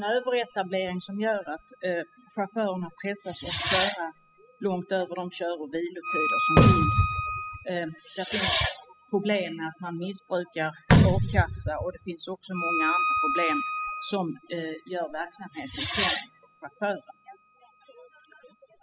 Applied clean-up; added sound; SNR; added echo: classical method spectral subtraction.